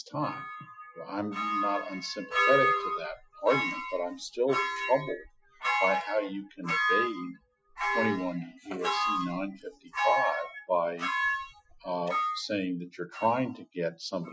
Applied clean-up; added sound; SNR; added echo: classical method Wiener filter.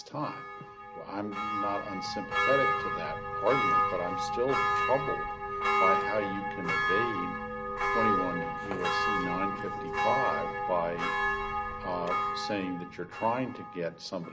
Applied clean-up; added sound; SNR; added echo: none; Church bell; -3 dB; none.